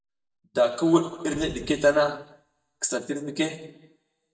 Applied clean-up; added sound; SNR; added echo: neural mask model DeepFilterNet 3.